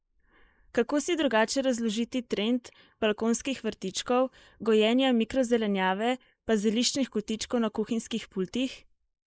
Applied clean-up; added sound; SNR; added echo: neural mask model Resemble Enhance denoiser.